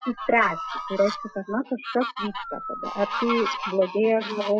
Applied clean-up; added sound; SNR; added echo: classical method Wiener filter.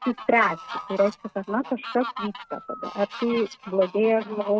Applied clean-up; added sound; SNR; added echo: neural mask model RNNoise.